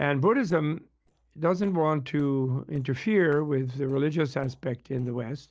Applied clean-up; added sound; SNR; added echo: neural separator model SepFormer DNS4.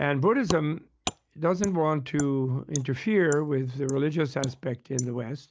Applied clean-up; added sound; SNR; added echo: neural mask model Resemble Enhance denoiser.